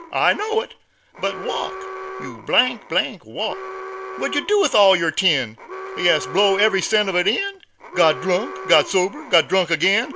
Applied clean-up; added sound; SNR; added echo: none; Alarm; 13 dB; none.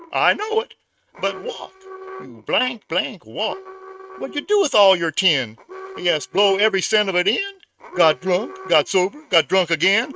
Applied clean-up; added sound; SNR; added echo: neural mask model RNNoise.